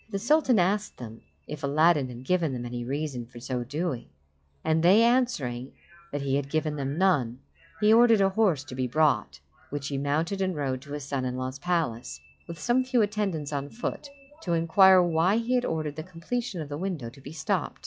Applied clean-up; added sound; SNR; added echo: classical method log-MMSE.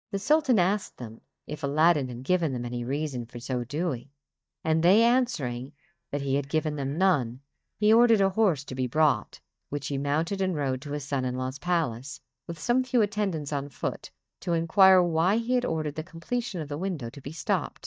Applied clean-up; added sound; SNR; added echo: neural mask model DeepFilterNet 3.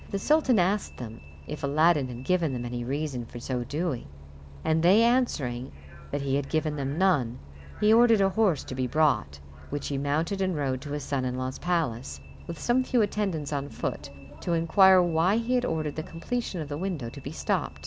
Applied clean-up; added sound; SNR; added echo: none; Bus; 16 dB; none.